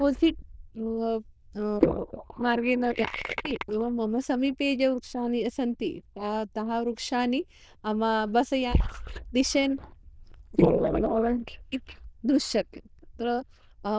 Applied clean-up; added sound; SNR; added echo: neural diffusion model UNIVERSE++.